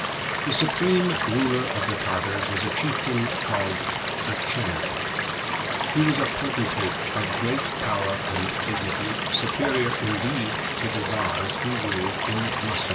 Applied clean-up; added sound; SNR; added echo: none; Stream / Liquid; -1 dB; reverberation time 0.2 s.